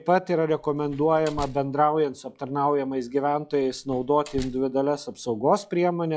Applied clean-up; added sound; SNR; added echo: classical method log-MMSE.